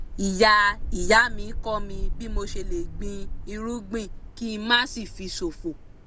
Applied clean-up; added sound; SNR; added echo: none; Wind; 5 dB; none.